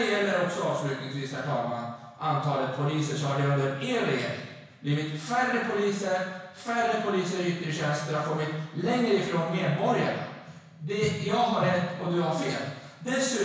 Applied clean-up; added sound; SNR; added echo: none; none; none; reverberation time 1.1 s.